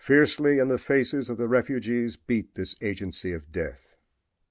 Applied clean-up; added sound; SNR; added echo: none; none; none; none.